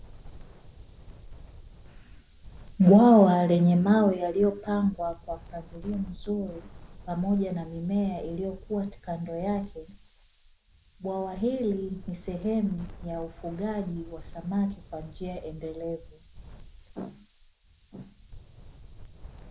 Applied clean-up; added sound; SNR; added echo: none; Wind; 18 dB; none.